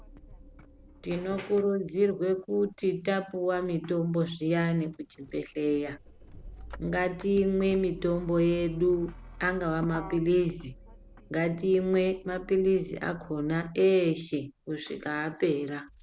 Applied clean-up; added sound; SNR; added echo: none; Motor vehicle (road); 19 dB; none.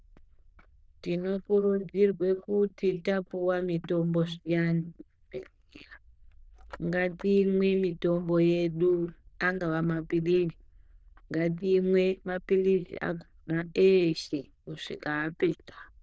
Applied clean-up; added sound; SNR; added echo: neural diffusion model UNIVERSE++.